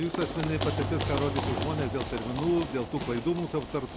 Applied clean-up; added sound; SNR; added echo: none; Run + Bowed string instrument; 2 dB; none.